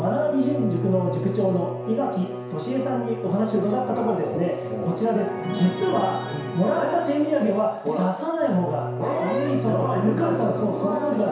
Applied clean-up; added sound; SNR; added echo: none; Bowed string instrument; 8 dB; reverberation time 0.7 s.